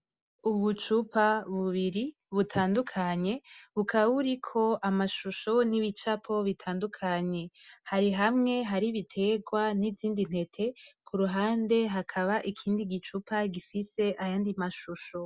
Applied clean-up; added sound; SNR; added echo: none; none; none; none.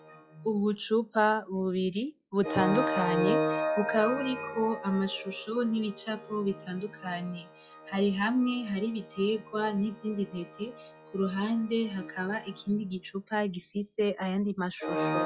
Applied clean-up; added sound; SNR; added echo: classical method log-MMSE.